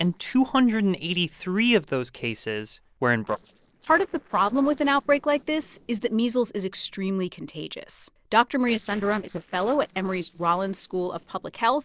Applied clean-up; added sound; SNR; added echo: neural separator model SepFormer DNS4.